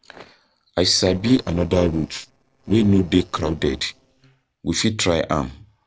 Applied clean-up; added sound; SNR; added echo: neural separator model SepFormer DNS4.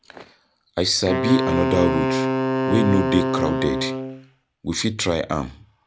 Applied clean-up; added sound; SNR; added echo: none; Wind instrument, woodwind instrument; 1 dB; none.